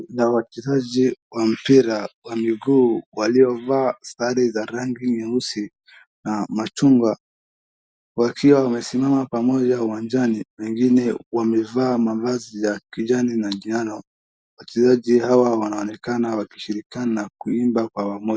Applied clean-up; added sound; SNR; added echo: none; none; none; none.